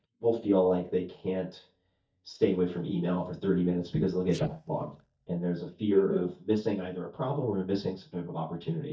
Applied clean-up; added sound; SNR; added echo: neural mask model DeepFilterNet 3.